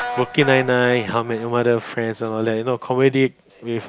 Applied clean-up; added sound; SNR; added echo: none; Guitar; 14 dB; none.